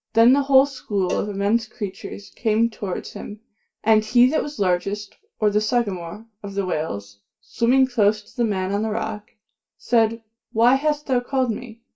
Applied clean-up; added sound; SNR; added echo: none; Cowbell; 17 dB; reverberation time 0.2 s.